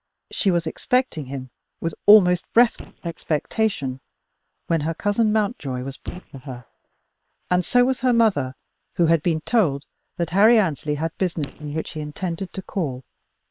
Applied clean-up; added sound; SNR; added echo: neural separator model SepFormer WHAM!.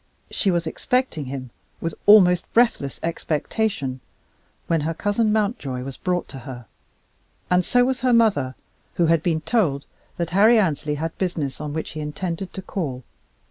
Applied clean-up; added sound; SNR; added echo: none; none; none; none.